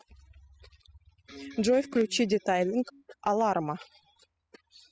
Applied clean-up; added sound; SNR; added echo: classical method spectral subtraction.